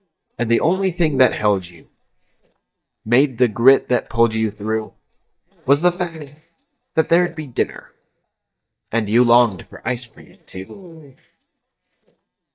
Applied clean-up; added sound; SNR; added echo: neural mask model DeepFilterNet 3.